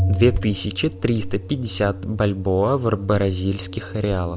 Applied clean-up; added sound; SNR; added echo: none; Organ; 7 dB; none.